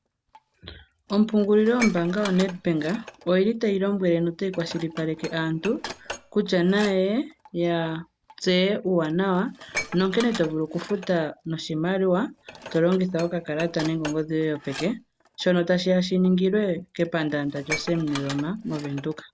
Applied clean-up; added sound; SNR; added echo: none; Dishes, pots, and pans; 16 dB; none.